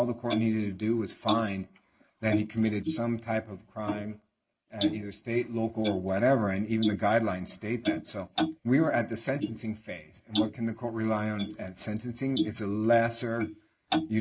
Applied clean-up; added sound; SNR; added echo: neural mask model Resemble Enhance denoiser.